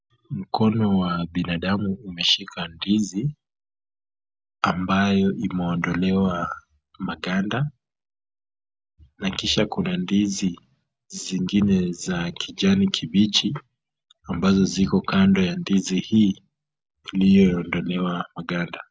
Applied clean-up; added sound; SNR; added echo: none; none; none; none.